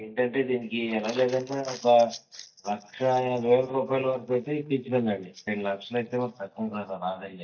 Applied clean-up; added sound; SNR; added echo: neural mask model DeepFilterNet 3.